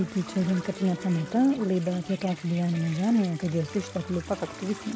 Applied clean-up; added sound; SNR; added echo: none; Toilet flush; 18 dB; none.